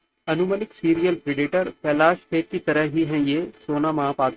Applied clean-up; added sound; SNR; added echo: neural mask model RNNoise.